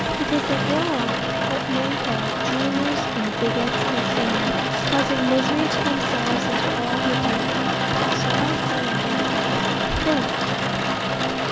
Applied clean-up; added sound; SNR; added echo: none; Rain; -5 dB; none.